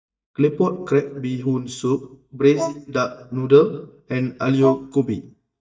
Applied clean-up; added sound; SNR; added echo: neural mask model DeepFilterNet 3.